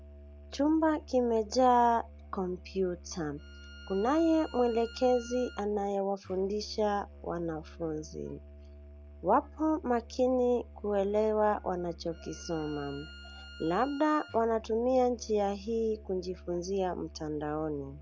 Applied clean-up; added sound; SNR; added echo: none; Musical instrument + Bowed string instrument; 18 dB; none.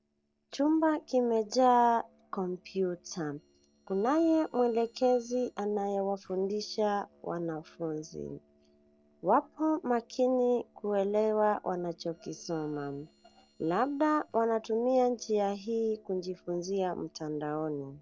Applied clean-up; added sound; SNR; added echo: neural separator model SepFormer DNS4.